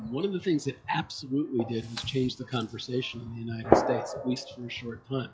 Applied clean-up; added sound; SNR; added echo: classical method log-MMSE.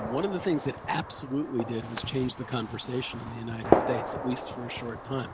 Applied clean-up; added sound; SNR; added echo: none; Gunshot, gunfire; 1 dB; none.